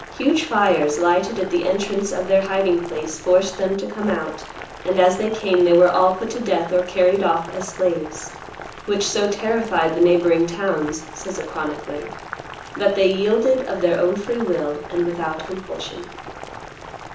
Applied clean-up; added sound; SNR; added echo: none; Boiling; 15 dB; reverberation time 0.7 s.